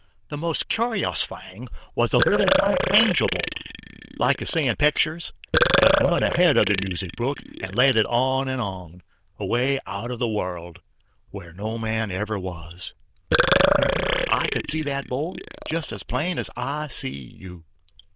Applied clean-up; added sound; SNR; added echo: neural diffusion model UNIVERSE++.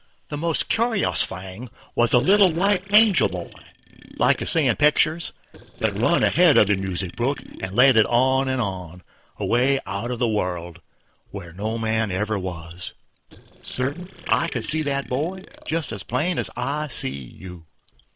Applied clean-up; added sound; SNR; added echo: neural separator model SepFormer DNS4.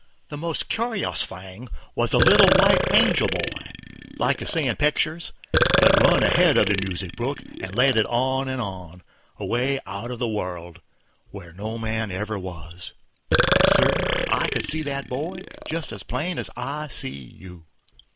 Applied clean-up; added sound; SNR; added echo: none; Burping, eructation; -2 dB; none.